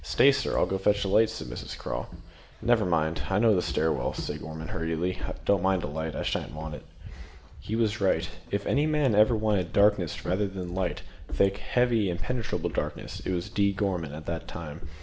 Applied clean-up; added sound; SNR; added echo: none; Walk, footsteps; 13 dB; reverberation time 2.5 s.